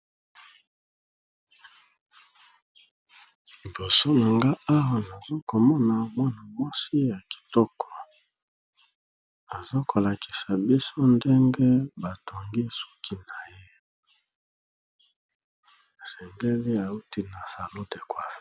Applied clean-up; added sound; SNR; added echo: none; none; none; none.